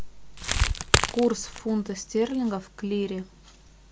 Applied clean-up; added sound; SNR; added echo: none; Crackle; -1 dB; none.